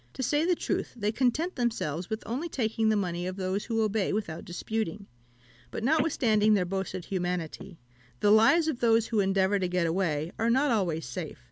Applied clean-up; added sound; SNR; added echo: none; Telephone; 12 dB; none.